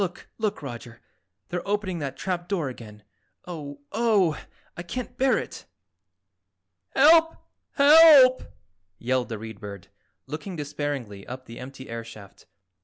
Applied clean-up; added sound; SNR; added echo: none; none; none; none.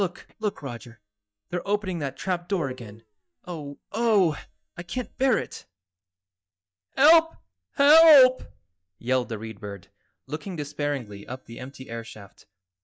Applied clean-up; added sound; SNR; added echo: neural mask model DeepFilterNet 3.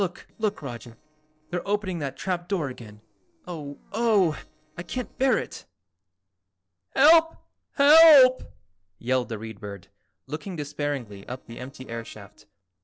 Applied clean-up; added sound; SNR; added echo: neural separator model SepFormer DNS4.